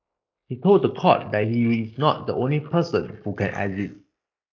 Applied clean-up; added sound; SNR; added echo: neural mask model Resemble Enhance denoiser.